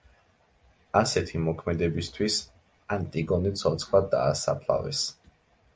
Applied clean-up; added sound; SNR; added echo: none; none; none; none.